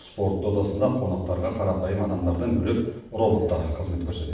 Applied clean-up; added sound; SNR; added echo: none; none; none; reverberation time 0.7 s.